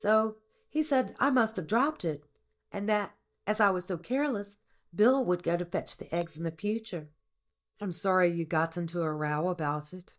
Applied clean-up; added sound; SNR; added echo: neural mask model DeepFilterNet 3.